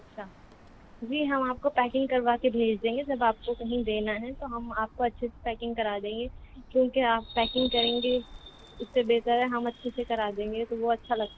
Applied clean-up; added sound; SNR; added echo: none; Bird; 20 dB; none.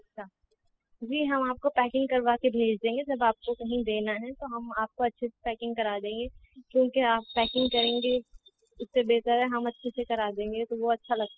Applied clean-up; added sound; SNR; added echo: classical method spectral subtraction.